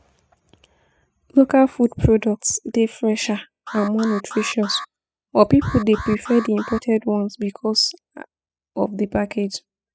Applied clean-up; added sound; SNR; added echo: classical method spectral subtraction.